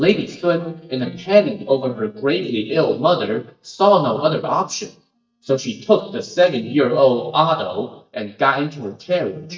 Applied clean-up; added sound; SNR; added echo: neural mask model DeepFilterNet 3.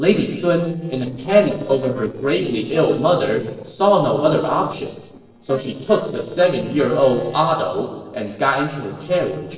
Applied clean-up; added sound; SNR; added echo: neural separator model SepFormer DNS4.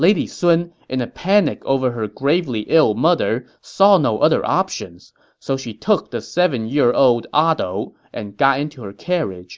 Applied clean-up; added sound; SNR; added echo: none; none; none; none.